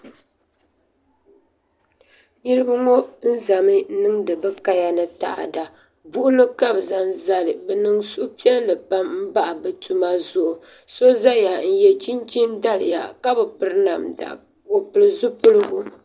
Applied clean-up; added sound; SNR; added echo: none; none; none; none.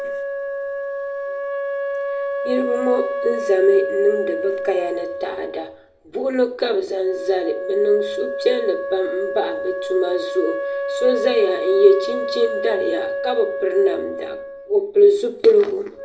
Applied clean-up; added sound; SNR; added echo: none; Wind instrument, woodwind instrument; 6 dB; reverberation time 0.3 s.